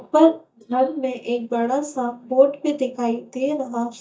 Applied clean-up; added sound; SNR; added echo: neural mask model DeepFilterNet 3.